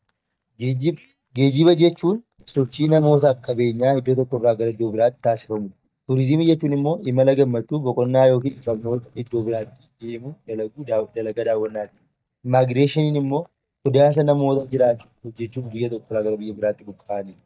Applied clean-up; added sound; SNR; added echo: neural mask model DeepFilterNet 3.